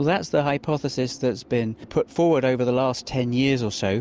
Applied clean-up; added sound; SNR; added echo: none; none; none; none.